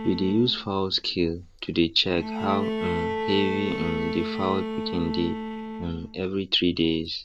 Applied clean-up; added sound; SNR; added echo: none; Bowed string instrument; 6 dB; none.